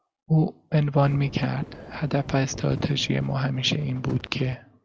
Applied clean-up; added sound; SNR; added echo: none; Wind; 14 dB; none.